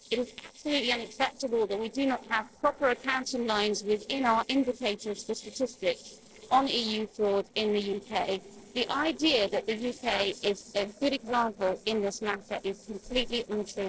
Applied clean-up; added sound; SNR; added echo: neural separator model SepFormer DNS4.